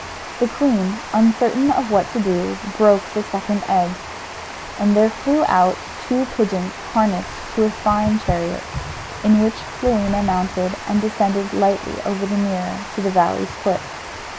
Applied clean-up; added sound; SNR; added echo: none; Water; 11 dB; none.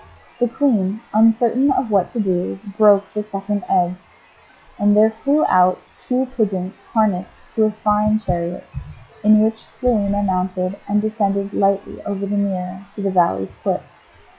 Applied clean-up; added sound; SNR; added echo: classical method log-MMSE.